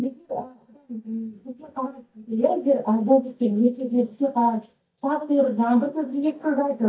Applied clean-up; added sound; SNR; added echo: neural mask model DeepFilterNet 3.